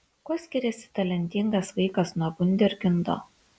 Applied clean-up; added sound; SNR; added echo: none; none; none; none.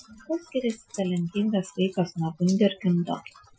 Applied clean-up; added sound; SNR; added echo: classical method Wiener filter.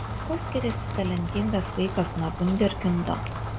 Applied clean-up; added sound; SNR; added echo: none; Rain; 4 dB; none.